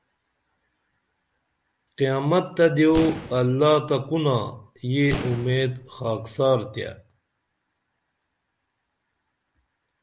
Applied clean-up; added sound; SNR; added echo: none; Boom; 11 dB; none.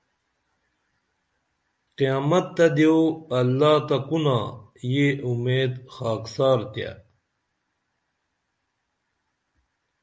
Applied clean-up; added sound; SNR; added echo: none; none; none; none.